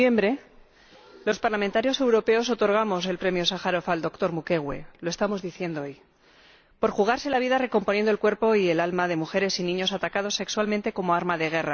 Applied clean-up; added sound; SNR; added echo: none; none; none; none.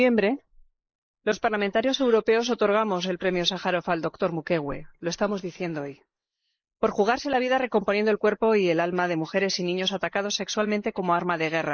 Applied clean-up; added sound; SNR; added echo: neural mask model Resemble Enhance denoiser.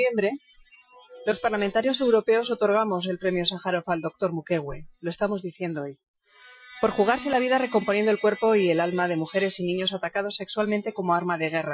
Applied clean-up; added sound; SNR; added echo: classical method Wiener filter.